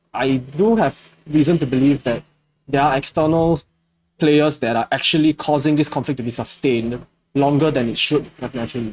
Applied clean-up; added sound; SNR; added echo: neural mask model RNNoise.